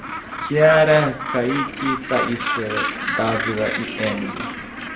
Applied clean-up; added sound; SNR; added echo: none; Gull, seagull; 5 dB; reverberation time 0.5 s.